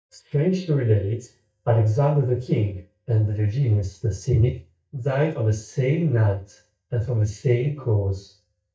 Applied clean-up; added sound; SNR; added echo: neural mask model DeepFilterNet 3.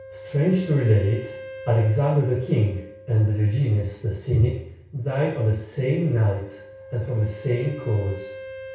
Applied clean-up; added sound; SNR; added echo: none; Wind instrument, woodwind instrument; 18 dB; reverberation time 0.6 s.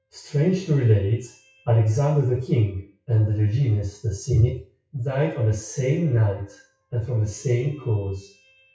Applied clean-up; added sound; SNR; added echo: classical method WPE with log-MMSE.